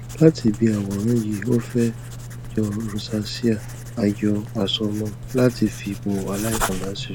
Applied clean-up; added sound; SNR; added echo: none; Writing; 10 dB; none.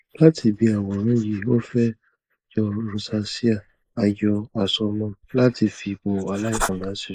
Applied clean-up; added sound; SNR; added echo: neural mask model Resemble Enhance denoiser.